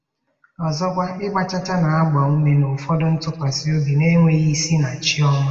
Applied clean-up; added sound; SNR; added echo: none; none; none; reverberation time 1.8 s.